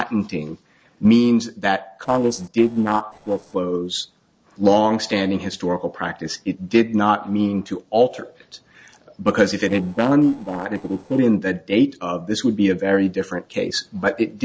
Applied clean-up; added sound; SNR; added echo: neural separator model SepFormer DNS4.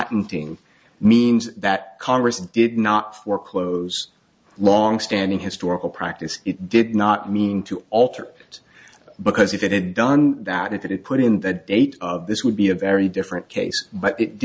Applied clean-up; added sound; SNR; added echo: none; none; none; none.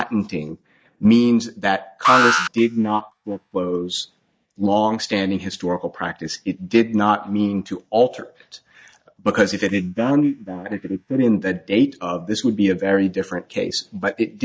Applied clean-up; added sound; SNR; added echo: neural mask model DeepFilterNet 3.